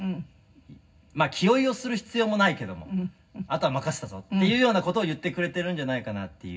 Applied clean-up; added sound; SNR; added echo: none; none; none; reverberation time 0.4 s.